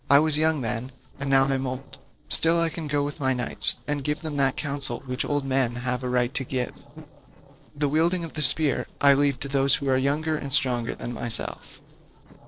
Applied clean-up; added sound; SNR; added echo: neural separator model SepFormer DNS4.